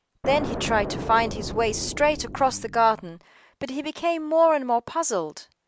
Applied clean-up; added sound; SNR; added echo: none; Explosion; 9 dB; none.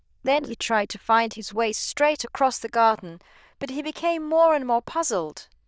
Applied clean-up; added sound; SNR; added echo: neural diffusion model UNIVERSE++.